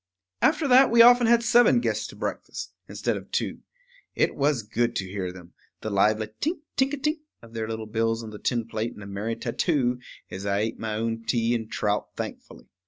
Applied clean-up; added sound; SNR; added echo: none; none; none; none.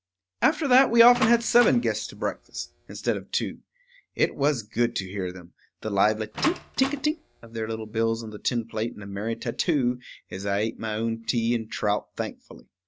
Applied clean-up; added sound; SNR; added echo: none; Door; 11 dB; none.